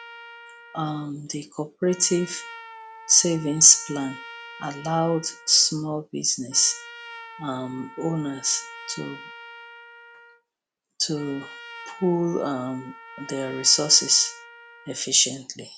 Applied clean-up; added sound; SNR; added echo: none; Trumpet; 18 dB; none.